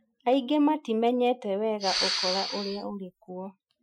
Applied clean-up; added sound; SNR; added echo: classical method Wiener filter.